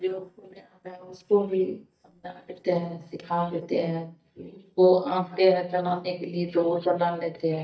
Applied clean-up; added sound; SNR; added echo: neural mask model DeepFilterNet 3.